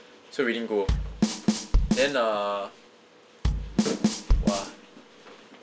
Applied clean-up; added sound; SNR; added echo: none; Bass drum / Snare drum / Drum kit; -5 dB; none.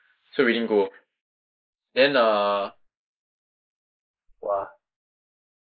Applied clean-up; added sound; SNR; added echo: neural mask model Resemble Enhance denoiser.